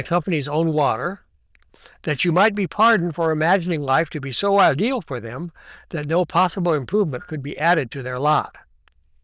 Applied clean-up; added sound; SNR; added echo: neural diffusion model UNIVERSE++.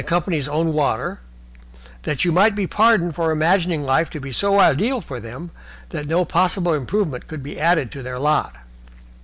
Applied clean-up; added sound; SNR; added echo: none; none; none; none.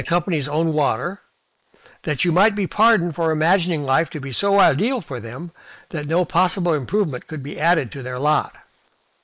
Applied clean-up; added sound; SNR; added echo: neural mask model Resemble Enhance denoiser.